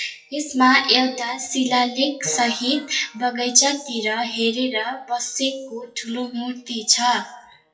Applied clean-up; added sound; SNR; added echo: classical method WPE with log-MMSE.